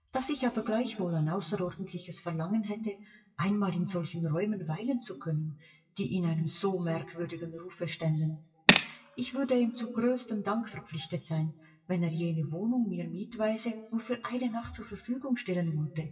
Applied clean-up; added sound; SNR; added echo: classical method WPE with log-MMSE.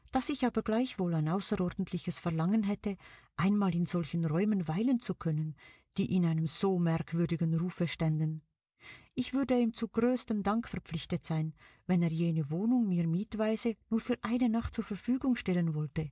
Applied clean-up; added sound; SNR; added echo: none; none; none; none.